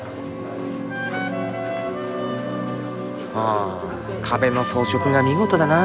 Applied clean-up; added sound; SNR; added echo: none; Wind instrument, woodwind instrument; 16 dB; none.